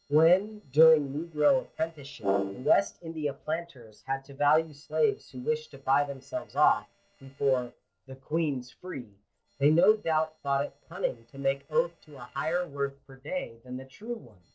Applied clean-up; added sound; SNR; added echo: neural separator model SepFormer DNS4.